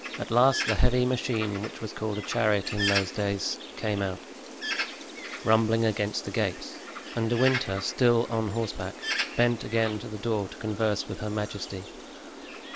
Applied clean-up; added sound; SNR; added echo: none; Bird; 9 dB; none.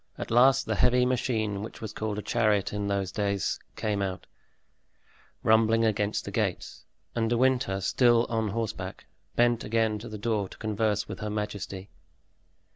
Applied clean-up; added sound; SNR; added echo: none; none; none; none.